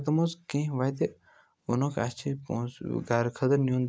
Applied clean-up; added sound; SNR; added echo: none; none; none; none.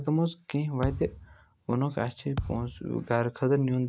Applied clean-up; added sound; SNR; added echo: none; Thump, thud; 10 dB; none.